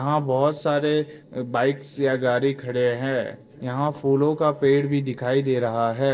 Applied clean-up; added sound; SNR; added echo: neural separator model SepFormer DNS4.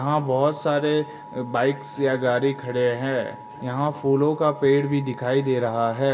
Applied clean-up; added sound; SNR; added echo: none; Alarm; 18 dB; reverberation time 0.9 s.